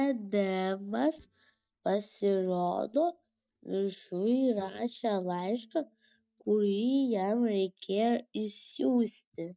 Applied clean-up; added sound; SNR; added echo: neural mask model DeepFilterNet 3.